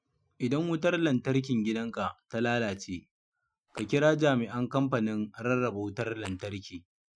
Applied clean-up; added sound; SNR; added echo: classical method Wiener filter.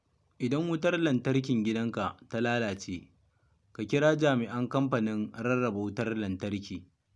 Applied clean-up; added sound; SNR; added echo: none; none; none; none.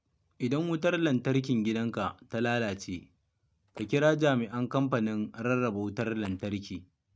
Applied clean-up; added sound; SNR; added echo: neural mask model RNNoise.